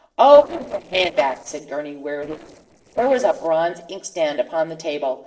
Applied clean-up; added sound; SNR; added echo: neural separator model SepFormer DNS4.